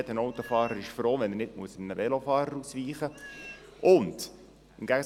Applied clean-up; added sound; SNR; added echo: none; Meow; 20 dB; none.